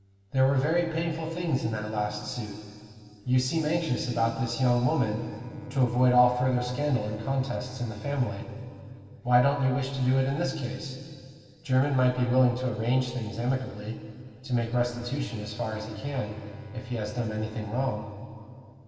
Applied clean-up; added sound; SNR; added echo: none; Bowed string instrument; 20 dB; reverberation time 2.6 s.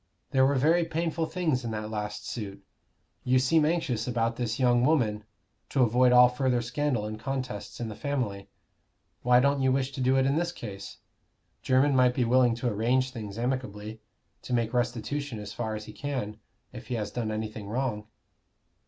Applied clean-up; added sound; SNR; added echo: none; none; none; none.